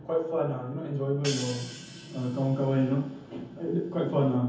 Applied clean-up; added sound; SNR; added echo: none; Hi-hat; 15 dB; reverberation time 0.7 s.